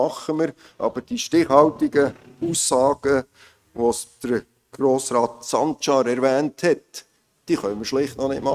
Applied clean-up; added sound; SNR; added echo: neural mask model RNNoise.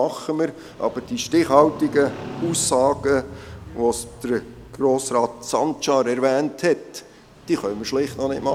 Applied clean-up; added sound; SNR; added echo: none; Motorcycle; 17 dB; none.